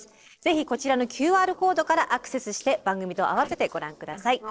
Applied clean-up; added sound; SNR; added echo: neural separator model SepFormer DNS4.